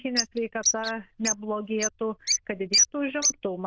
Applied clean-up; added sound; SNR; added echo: neural diffusion model UNIVERSE++.